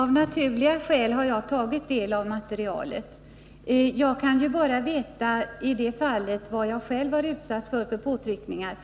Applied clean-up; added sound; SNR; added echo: none; none; none; none.